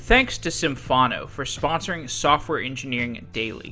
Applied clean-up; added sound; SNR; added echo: none; none; none; none.